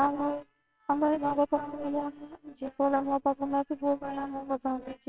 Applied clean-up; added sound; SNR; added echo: neural separator model SepFormer WHAMR!.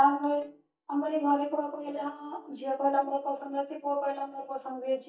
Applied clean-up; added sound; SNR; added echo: neural mask model DeepFilterNet 3.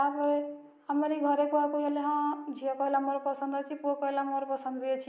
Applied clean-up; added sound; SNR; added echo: none; none; none; none.